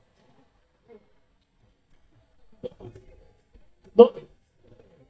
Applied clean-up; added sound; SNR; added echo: neural mask model DeepFilterNet 3.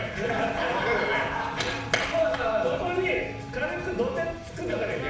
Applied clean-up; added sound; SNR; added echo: none; Wind instrument, woodwind instrument; 14 dB; reverberation time 0.7 s.